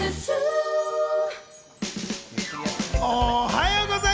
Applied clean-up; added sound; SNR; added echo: none; none; none; none.